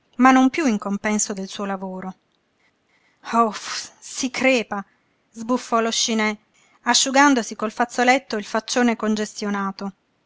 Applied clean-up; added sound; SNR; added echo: none; none; none; none.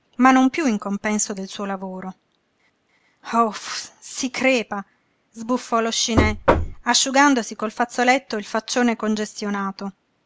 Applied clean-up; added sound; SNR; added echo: none; Knock; -1 dB; none.